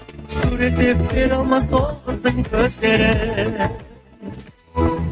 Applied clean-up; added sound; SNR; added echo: neural mask model RNNoise.